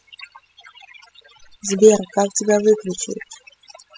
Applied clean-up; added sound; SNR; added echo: classical method spectral subtraction.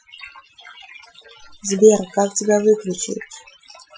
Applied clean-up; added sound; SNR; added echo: classical method Wiener filter.